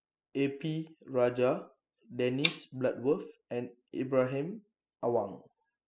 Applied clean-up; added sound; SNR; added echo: classical method spectral subtraction.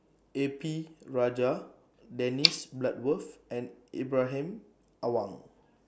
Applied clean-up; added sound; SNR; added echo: none; Tick; 6 dB; none.